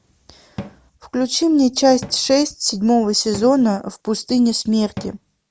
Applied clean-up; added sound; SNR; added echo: none; Cupboard open or close / Drawer open or close; 20 dB; none.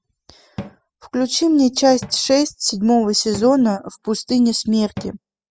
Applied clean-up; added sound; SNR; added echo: classical method spectral subtraction.